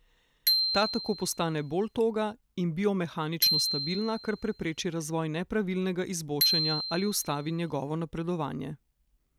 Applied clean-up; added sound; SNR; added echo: none; Bicycle bell; 3 dB; none.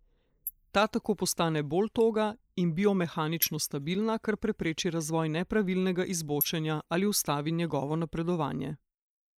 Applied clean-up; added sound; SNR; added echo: neural mask model Resemble Enhance denoiser.